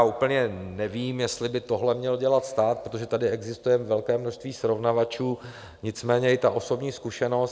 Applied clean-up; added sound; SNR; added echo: none; none; none; none.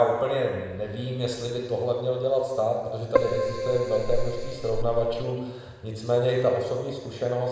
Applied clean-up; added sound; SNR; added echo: none; Keyboard (musical); 0 dB; reverberation time 1.2 s.